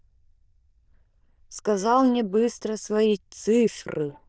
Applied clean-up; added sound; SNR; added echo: neural diffusion model UNIVERSE++.